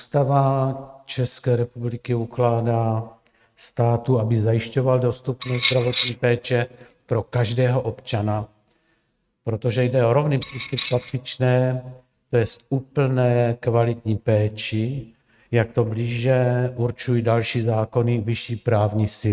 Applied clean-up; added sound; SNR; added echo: neural mask model RNNoise.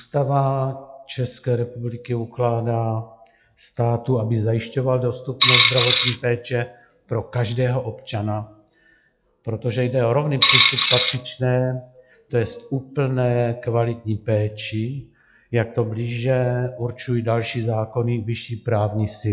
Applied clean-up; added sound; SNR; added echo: classical method log-MMSE.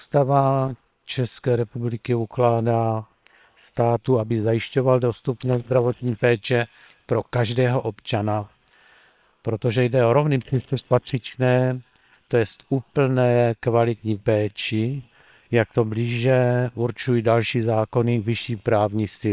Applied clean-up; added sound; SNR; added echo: neural separator model SepFormer WHAM!.